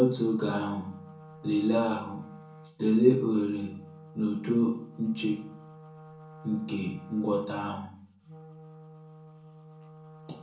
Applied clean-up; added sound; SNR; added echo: none; Wind instrument, woodwind instrument; 19 dB; reverberation time 0.5 s.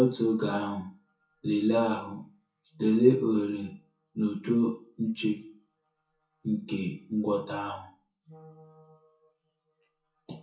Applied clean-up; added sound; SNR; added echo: classical method WPE with log-MMSE.